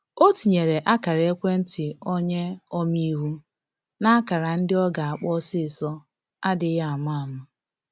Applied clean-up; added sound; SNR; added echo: none; none; none; none.